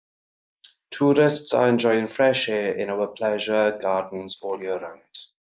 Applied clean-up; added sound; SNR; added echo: neural mask model Resemble Enhance denoiser.